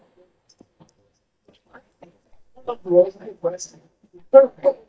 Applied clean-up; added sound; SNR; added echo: neural mask model DeepFilterNet 3.